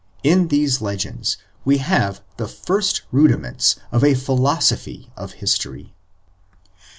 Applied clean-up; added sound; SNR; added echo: none; none; none; none.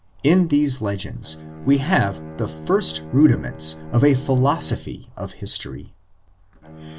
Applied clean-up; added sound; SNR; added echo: none; Bowed string instrument; 17 dB; none.